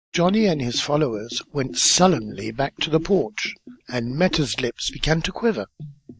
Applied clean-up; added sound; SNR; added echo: neural mask model DeepFilterNet 3.